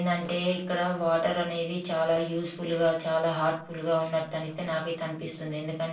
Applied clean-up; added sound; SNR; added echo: neural separator model SepFormer DNS4.